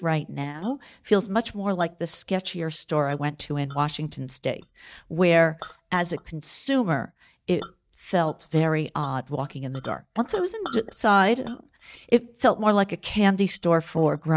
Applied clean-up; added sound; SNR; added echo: neural mask model DeepFilterNet 3.